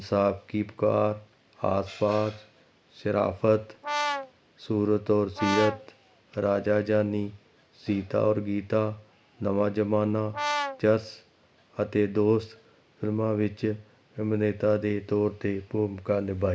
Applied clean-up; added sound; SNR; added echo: none; Brass instrument; 5 dB; none.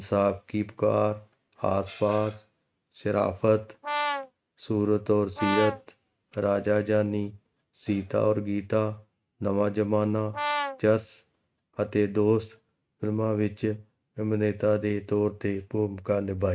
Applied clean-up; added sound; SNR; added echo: neural mask model RNNoise.